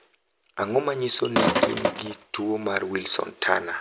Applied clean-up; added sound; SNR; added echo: none; Sink (filling or washing); -2 dB; none.